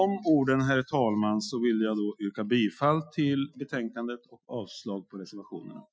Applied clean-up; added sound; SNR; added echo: classical method Wiener filter.